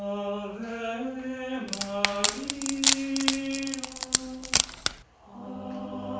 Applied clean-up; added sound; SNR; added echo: none; Wood; -4 dB; none.